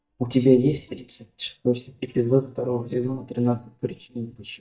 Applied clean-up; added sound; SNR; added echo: neural mask model DeepFilterNet 3.